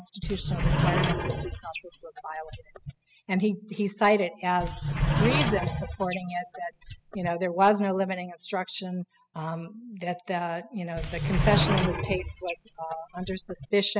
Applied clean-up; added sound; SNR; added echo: classical method spectral subtraction.